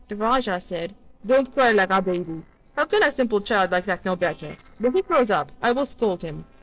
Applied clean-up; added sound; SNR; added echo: neural separator model SepFormer DNS4.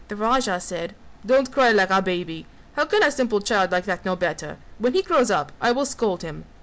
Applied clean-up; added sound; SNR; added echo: none; none; none; none.